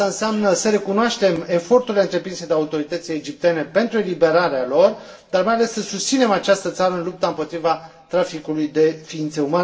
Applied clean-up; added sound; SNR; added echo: none; none; none; reverberation time 0.7 s.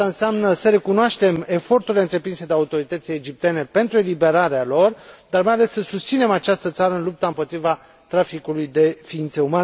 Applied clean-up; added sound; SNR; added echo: none; none; none; none.